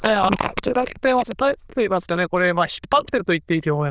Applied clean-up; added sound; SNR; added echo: neural diffusion model UNIVERSE++.